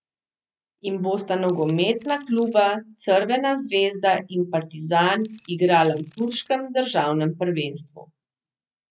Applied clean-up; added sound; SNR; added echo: neural mask model RNNoise.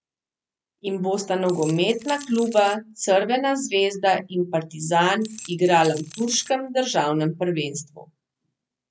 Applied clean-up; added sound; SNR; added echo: none; Rattle / Keys jangling; 17 dB; none.